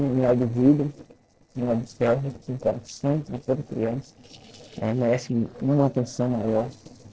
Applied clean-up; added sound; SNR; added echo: neural separator model SepFormer DNS4.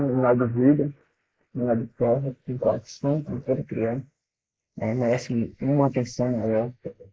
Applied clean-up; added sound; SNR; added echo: neural mask model Resemble Enhance denoiser.